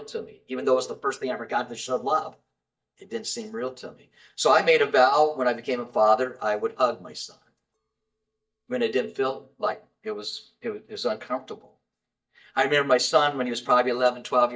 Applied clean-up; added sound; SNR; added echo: neural mask model DeepFilterNet 3.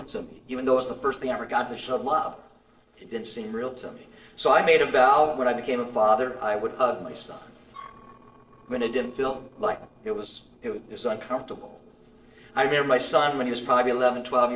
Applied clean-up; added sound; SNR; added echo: neural separator model SepFormer DNS4.